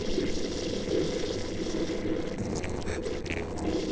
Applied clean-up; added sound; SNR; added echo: neural separator model SepFormer DNS4.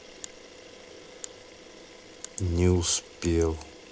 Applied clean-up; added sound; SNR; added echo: none; Camera; 16 dB; reverberation time 0.3 s.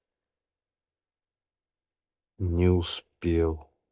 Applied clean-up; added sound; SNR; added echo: neural mask model DeepFilterNet 3.